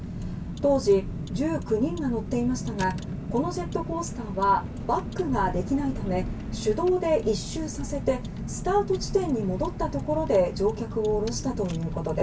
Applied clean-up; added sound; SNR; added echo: none; Car; 6 dB; reverberation time 0.2 s.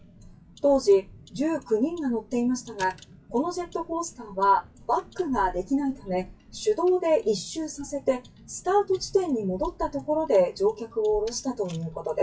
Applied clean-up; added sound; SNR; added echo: classical method WPE with log-MMSE.